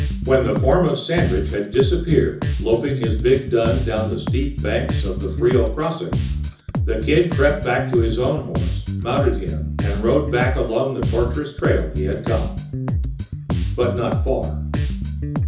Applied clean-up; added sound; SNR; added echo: none; Bass guitar; 2 dB; reverberation time 0.6 s.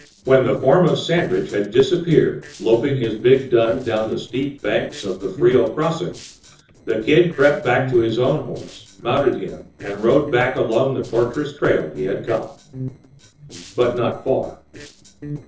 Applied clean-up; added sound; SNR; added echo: neural separator model SepFormer DNS4.